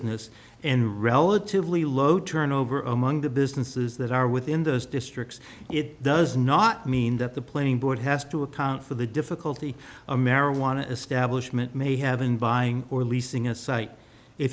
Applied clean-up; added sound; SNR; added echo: none; none; none; none.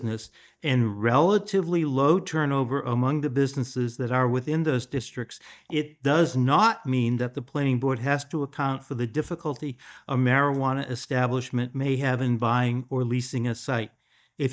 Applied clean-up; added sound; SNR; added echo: neural mask model DeepFilterNet 3.